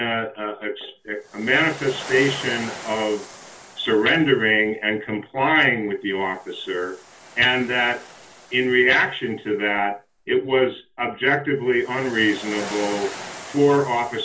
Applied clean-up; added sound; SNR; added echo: none; Waves, surf; 17 dB; reverberation time 0.2 s.